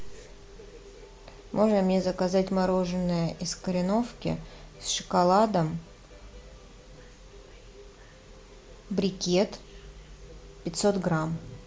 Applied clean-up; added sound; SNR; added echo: none; none; none; none.